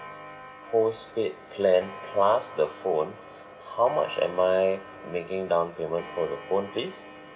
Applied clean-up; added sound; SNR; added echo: none; Clock; 17 dB; none.